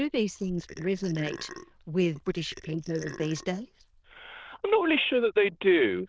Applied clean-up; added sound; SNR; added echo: neural diffusion model UNIVERSE++.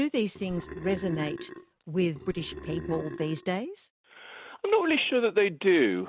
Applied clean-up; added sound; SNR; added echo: neural mask model RNNoise.